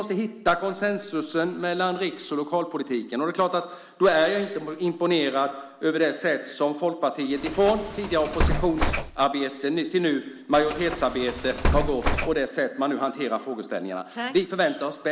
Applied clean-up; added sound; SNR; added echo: none; Bus; 1 dB; none.